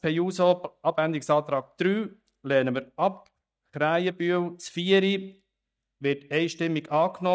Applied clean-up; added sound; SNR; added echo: neural mask model DeepFilterNet 3.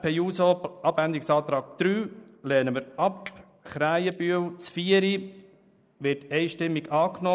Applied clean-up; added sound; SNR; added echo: neural mask model Resemble Enhance denoiser.